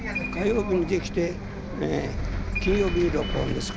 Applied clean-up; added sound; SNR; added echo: none; Bus; 3 dB; none.